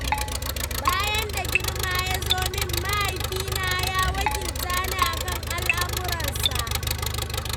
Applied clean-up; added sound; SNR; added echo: none; Keyboard (musical) + Engine; -5 dB; none.